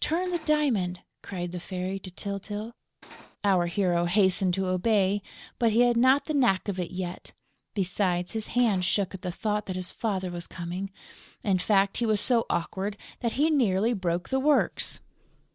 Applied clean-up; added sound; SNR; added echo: none; Cutlery, silverware; 20 dB; none.